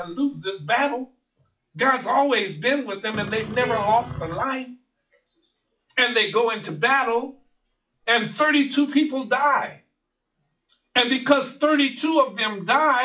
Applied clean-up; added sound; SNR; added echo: classical method log-MMSE.